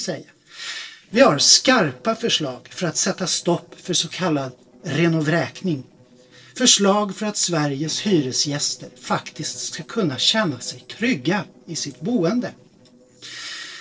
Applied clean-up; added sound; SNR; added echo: neural separator model SepFormer DNS4.